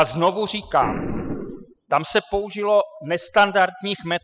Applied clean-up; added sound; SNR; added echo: classical method spectral subtraction.